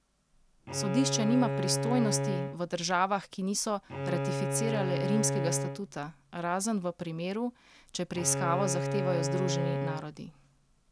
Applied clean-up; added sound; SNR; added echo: none; Bowed string instrument; 1 dB; none.